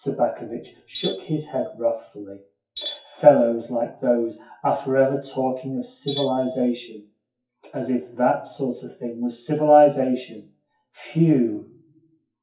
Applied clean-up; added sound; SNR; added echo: classical method WPE with log-MMSE.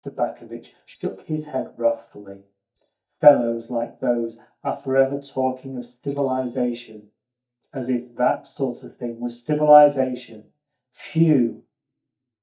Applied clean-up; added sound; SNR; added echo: neural mask model DeepFilterNet 3.